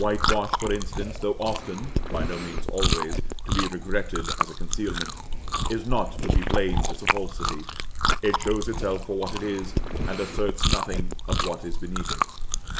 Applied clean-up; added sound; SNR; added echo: none; Chewing, mastication; -4 dB; none.